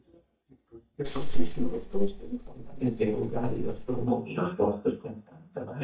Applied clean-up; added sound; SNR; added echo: neural mask model DeepFilterNet 3.